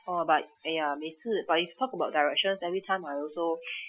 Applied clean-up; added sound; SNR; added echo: classical method Wiener filter.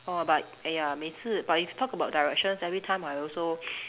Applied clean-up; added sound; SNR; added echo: none; none; none; none.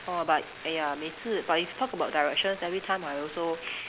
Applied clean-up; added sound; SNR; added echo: none; Telephone; 15 dB; none.